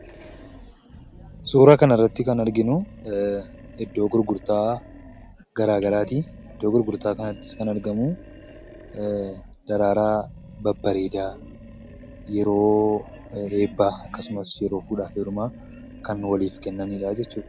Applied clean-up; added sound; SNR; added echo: none; Animal; 19 dB; none.